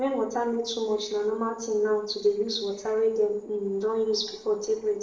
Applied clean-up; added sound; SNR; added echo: neural separator model SepFormer DNS4.